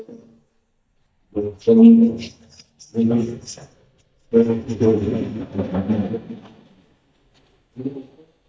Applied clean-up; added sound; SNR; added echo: neural mask model DeepFilterNet 3.